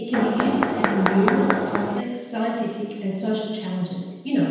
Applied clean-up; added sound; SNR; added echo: none; Mechanisms; 0 dB; reverberation time 1.2 s.